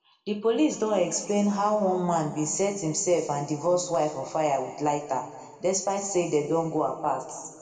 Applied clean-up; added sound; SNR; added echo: none; none; none; reverberation time 1.8 s.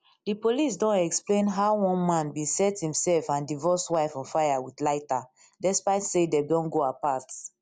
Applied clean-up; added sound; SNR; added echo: none; none; none; none.